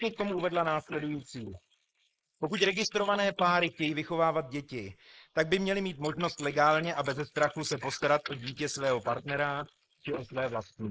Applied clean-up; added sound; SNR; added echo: neural mask model Resemble Enhance denoiser.